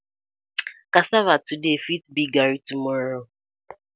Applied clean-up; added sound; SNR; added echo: none; none; none; none.